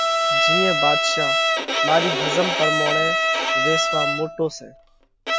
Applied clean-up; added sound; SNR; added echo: none; Bowed string instrument; -4 dB; none.